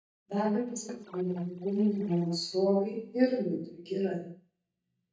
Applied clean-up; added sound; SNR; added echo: neural mask model DeepFilterNet 3.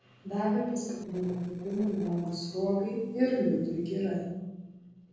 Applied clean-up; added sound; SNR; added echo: neural separator model SepFormer DNS4.